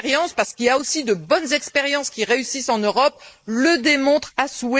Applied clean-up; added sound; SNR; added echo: neural mask model Resemble Enhance denoiser.